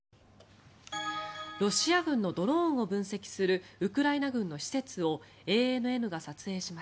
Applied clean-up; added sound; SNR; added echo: none; none; none; none.